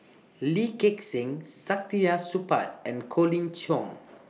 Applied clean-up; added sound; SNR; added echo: none; none; none; none.